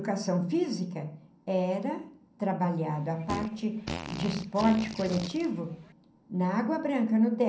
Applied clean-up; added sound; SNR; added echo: none; Fart; 10 dB; reverberation time 0.6 s.